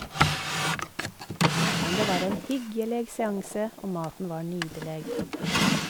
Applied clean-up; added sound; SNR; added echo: none; Drawer open or close; -3 dB; none.